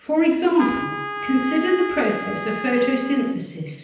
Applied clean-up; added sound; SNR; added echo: none; Trumpet; 9 dB; reverberation time 0.9 s.